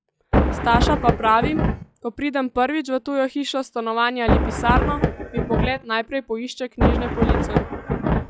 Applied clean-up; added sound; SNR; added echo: classical method log-MMSE.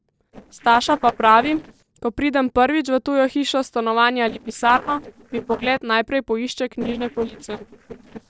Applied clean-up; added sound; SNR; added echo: neural separator model SepFormer DNS4.